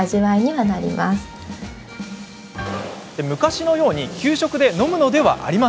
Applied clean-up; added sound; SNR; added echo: none; none; none; none.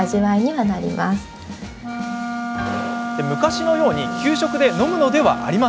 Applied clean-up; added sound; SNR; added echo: none; Wind instrument, woodwind instrument; 7 dB; none.